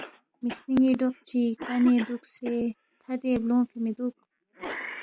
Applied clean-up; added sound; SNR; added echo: none; Cough; 15 dB; none.